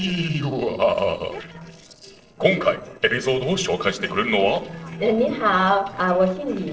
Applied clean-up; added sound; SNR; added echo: neural separator model SepFormer DNS4.